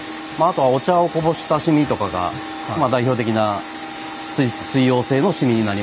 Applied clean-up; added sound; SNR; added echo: none; none; none; none.